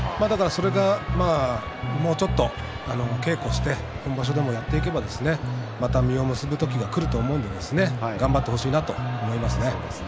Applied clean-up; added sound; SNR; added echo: none; Bass guitar; 5 dB; none.